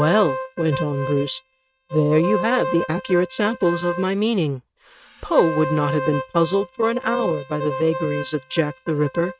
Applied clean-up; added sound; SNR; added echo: neural mask model RNNoise.